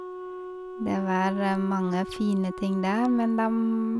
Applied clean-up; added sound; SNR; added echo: none; Wind instrument, woodwind instrument; 11 dB; none.